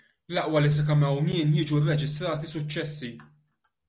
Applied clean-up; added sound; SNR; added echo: none; none; none; none.